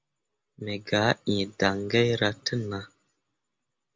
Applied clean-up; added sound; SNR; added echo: none; none; none; none.